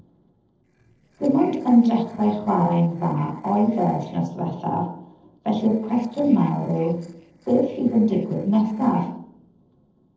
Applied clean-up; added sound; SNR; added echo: neural separator model SepFormer DNS4.